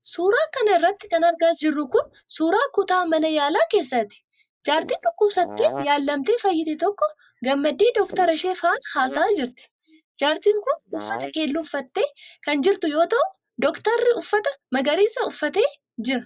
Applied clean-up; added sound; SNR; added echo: neural mask model Resemble Enhance denoiser.